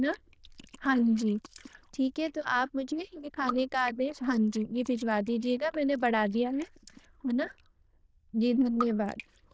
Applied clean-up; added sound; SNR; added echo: neural diffusion model UNIVERSE++.